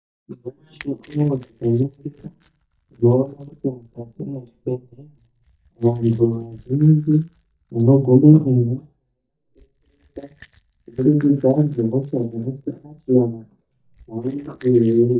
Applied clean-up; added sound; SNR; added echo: neural mask model DeepFilterNet 3.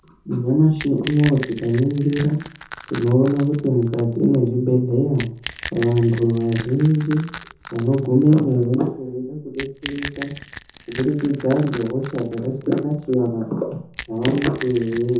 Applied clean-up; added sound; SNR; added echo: none; Crack / Crushing; 17 dB; reverberation time 0.5 s.